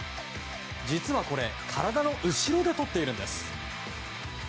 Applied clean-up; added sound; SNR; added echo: none; none; none; none.